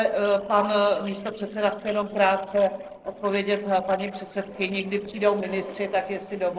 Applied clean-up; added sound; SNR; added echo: neural separator model SepFormer DNS4.